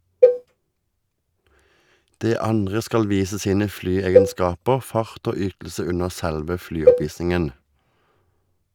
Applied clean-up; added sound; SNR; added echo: none; Cowbell; -2 dB; none.